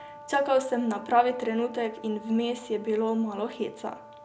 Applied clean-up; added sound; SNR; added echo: none; Brass instrument; 19 dB; none.